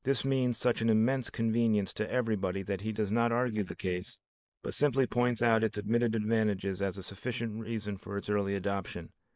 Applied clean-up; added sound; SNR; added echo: neural mask model Resemble Enhance denoiser.